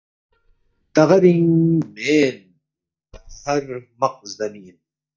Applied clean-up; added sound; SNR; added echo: neural mask model DeepFilterNet 3.